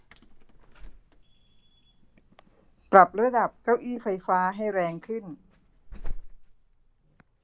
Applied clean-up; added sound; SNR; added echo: none; Alarm / Insect; 12 dB; none.